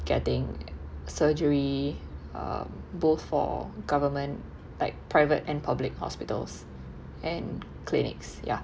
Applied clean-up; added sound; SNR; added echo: none; none; none; none.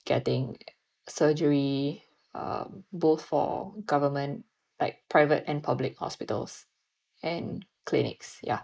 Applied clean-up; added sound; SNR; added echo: neural mask model Resemble Enhance denoiser.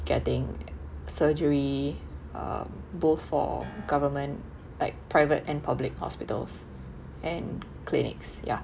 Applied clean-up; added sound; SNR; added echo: none; Piano; 20 dB; none.